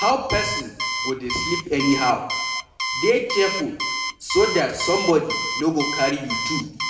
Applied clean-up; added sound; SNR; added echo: none; Alarm; 4 dB; reverberation time 0.8 s.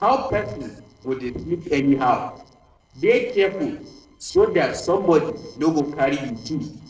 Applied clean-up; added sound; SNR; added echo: neural separator model SepFormer DNS4.